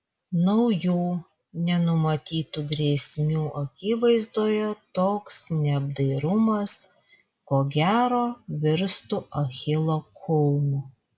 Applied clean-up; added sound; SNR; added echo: none; none; none; none.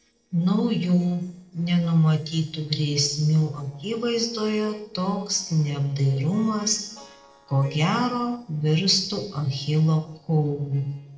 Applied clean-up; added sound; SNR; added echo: neural separator model SepFormer DNS4.